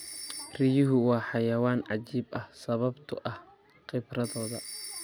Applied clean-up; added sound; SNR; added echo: none; Telephone; 17 dB; none.